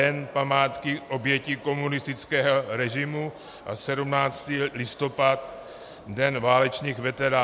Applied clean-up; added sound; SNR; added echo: none; none; none; none.